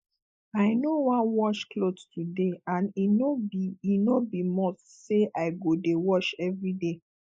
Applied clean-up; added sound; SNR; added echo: neural mask model Resemble Enhance denoiser.